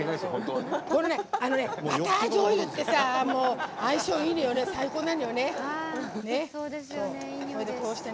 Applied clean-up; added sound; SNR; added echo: none; Wind; 13 dB; none.